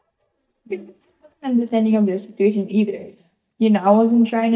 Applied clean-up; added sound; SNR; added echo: neural mask model DeepFilterNet 3.